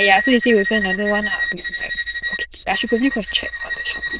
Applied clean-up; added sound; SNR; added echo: neural diffusion model UNIVERSE++.